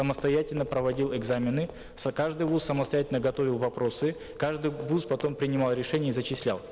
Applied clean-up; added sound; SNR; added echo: none; Truck + Run; 19 dB; none.